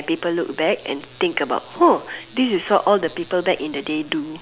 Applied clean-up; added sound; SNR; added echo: none; none; none; none.